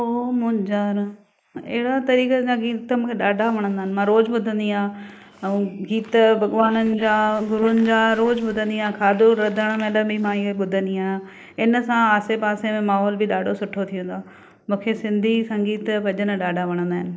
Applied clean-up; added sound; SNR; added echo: neural mask model Resemble Enhance denoiser.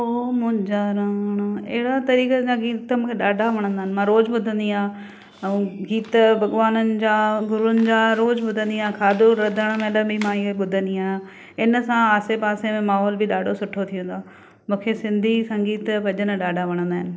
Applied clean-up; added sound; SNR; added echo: none; none; none; none.